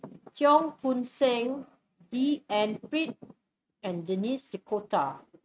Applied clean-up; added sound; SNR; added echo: neural mask model RNNoise.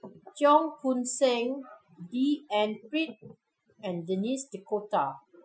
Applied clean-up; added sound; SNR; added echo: classical method Wiener filter.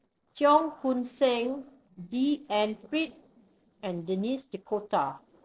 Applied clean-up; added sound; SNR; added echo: neural separator model SepFormer DNS4.